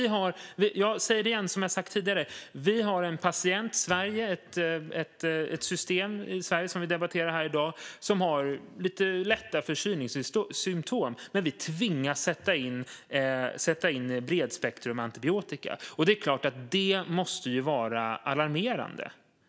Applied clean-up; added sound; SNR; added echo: none; none; none; none.